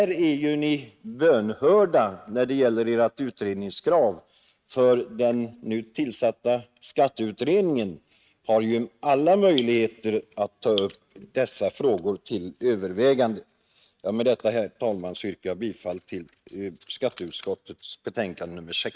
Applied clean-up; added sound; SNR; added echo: neural mask model RNNoise.